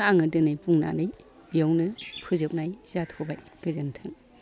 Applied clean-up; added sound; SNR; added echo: none; none; none; none.